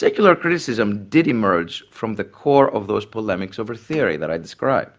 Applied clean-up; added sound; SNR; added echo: none; none; none; none.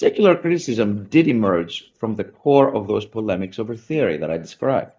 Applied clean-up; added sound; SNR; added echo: neural mask model DeepFilterNet 3.